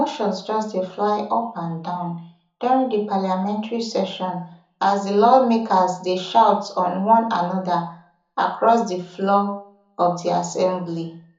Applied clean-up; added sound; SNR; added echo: none; none; none; reverberation time 0.6 s.